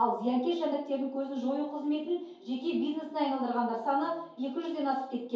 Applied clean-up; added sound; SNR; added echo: none; none; none; reverberation time 2.4 s.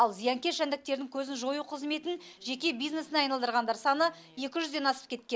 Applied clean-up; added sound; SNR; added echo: none; none; none; none.